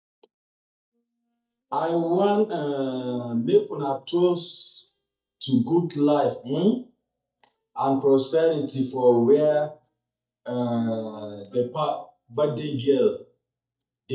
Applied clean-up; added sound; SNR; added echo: neural mask model DeepFilterNet 3.